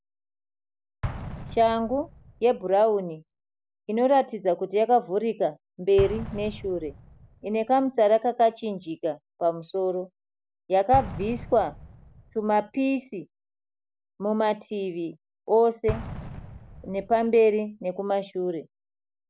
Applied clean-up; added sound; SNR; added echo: none; Explosion; 16 dB; none.